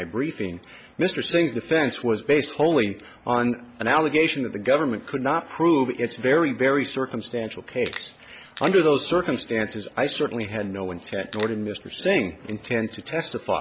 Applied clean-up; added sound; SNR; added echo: none; Crackle; 13 dB; none.